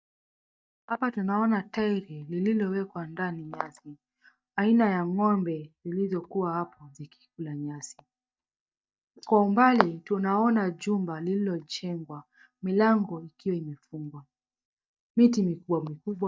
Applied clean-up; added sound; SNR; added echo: neural mask model DeepFilterNet 3.